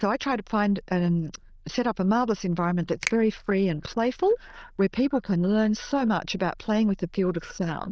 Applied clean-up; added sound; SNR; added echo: neural diffusion model UNIVERSE++.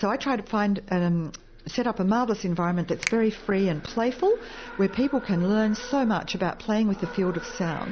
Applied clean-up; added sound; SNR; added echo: none; Finger snapping; 15 dB; none.